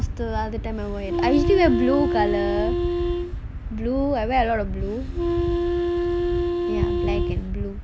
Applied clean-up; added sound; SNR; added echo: none; Wind instrument, woodwind instrument; 1 dB; none.